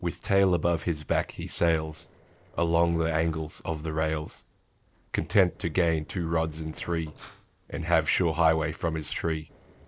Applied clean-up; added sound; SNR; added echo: neural separator model SepFormer DNS4.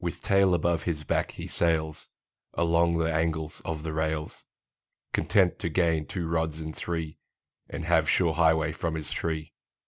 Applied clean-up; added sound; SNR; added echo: none; none; none; none.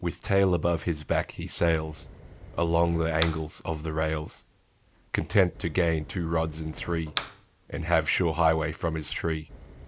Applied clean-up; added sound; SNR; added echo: none; Fire; 15 dB; none.